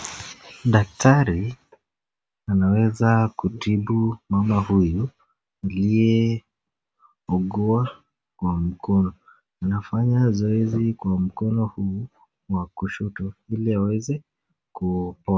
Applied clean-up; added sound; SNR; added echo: none; none; none; none.